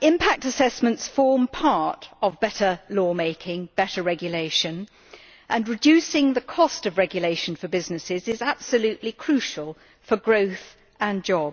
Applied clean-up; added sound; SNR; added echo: none; none; none; none.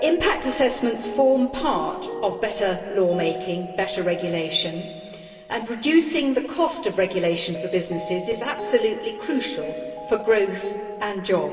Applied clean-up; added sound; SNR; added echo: none; Mallet percussion; 11 dB; reverberation time 2.7 s.